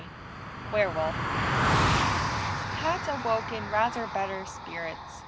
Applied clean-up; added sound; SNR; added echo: none; Car passing by; -2 dB; none.